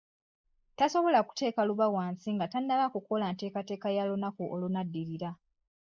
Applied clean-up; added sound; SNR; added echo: neural mask model Resemble Enhance denoiser.